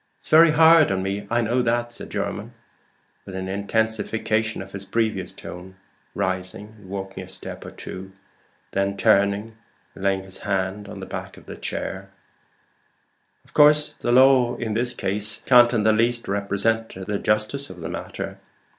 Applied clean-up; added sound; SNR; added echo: none; none; none; none.